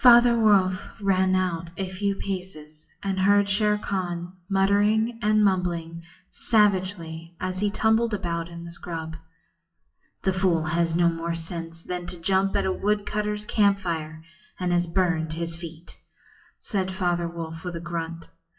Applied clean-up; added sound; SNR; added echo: classical method WPE with log-MMSE.